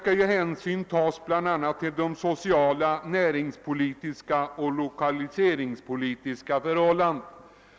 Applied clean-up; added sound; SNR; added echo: none; none; none; none.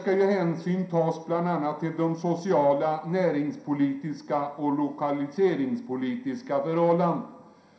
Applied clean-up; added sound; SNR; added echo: none; none; none; reverberation time 0.5 s.